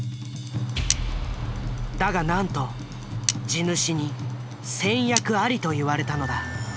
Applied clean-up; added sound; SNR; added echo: none; Cutlery, silverware; 8 dB; none.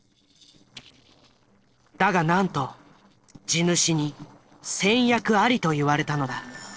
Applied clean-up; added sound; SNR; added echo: neural separator model SepFormer DNS4.